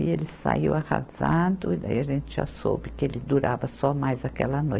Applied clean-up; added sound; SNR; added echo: none; none; none; none.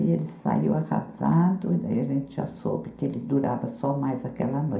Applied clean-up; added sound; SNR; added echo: none; none; none; reverberation time 0.5 s.